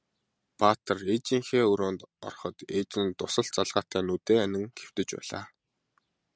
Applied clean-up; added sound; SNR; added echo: none; none; none; none.